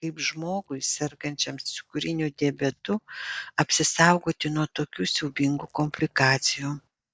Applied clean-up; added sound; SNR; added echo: neural mask model DeepFilterNet 3.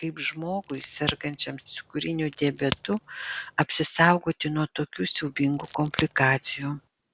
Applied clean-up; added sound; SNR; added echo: none; Crack; 10 dB; none.